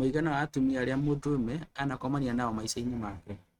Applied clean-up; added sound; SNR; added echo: neural mask model RNNoise.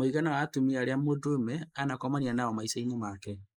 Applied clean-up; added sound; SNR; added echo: neural mask model Resemble Enhance denoiser.